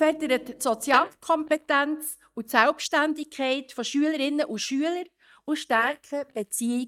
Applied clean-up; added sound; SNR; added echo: neural mask model DeepFilterNet 3.